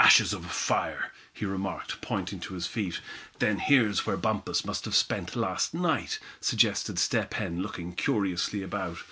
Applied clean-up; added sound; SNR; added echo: none; none; none; none.